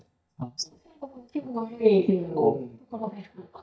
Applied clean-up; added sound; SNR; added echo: neural mask model DeepFilterNet 3.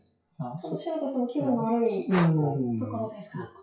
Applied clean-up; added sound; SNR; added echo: classical method WPE with log-MMSE.